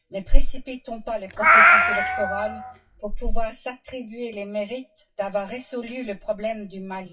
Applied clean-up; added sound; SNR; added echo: classical method WPE with log-MMSE.